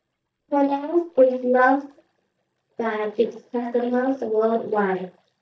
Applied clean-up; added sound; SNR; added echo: neural mask model DeepFilterNet 3.